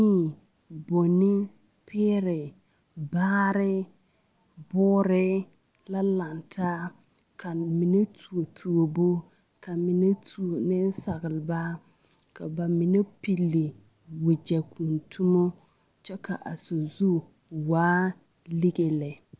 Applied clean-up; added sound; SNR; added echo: none; none; none; none.